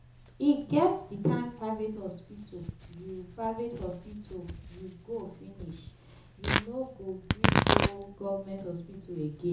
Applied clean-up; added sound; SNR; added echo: none; Tearing; 1 dB; reverberation time 0.6 s.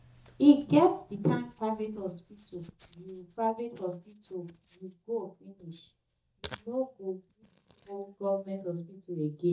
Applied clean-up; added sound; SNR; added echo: neural mask model DeepFilterNet 3.